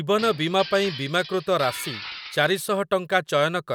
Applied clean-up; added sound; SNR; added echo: none; Glass; 14 dB; none.